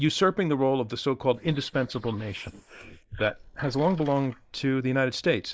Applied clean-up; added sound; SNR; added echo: neural mask model Resemble Enhance denoiser.